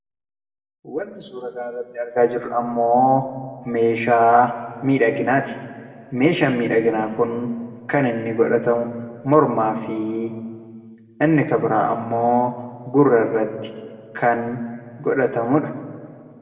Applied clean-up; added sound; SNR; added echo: none; none; none; reverberation time 1.7 s.